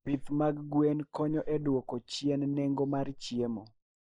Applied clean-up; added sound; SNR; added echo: neural mask model Resemble Enhance denoiser.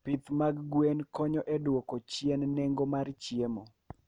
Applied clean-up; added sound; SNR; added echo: none; none; none; none.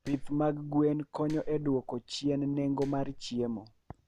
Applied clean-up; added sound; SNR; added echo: none; Clapping; 14 dB; none.